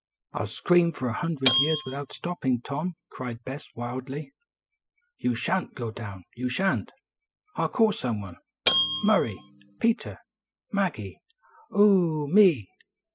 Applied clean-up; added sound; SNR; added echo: classical method spectral subtraction.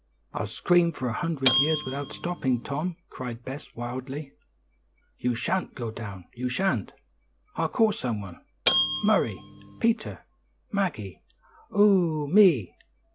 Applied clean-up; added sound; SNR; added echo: none; Bell; 2 dB; none.